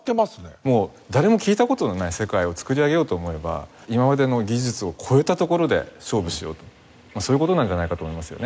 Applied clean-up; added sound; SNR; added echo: none; none; none; none.